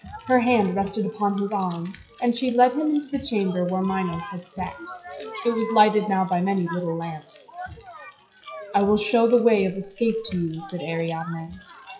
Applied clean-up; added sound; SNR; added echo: classical method WPE with log-MMSE.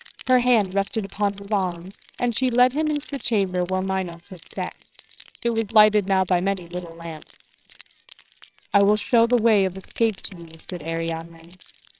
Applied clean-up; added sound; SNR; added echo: neural separator model SepFormer WHAMR!.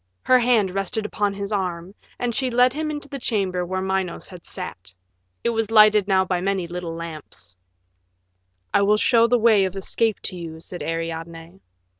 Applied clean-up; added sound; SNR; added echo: none; none; none; none.